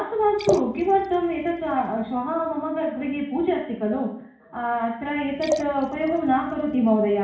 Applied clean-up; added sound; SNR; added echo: none; Liquid; 10 dB; reverberation time 0.6 s.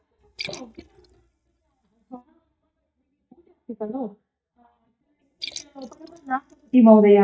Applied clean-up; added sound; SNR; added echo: neural mask model DeepFilterNet 3.